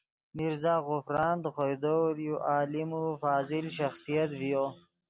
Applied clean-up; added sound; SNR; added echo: none; none; none; none.